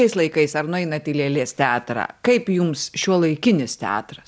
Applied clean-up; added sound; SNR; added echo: none; none; none; none.